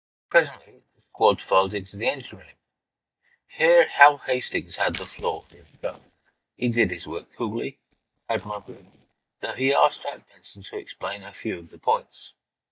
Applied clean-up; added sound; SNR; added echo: neural mask model DeepFilterNet 3.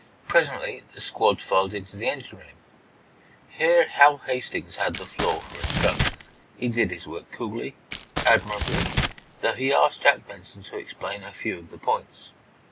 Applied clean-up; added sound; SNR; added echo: none; Crumpling, crinkling; 2 dB; none.